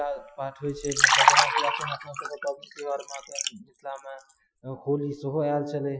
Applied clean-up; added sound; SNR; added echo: classical method Wiener filter.